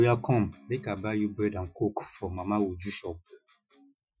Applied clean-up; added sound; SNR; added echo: classical method Wiener filter.